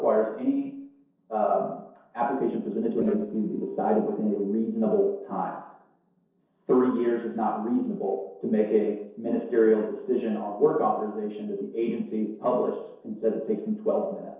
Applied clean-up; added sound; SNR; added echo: neural separator model SepFormer DNS4.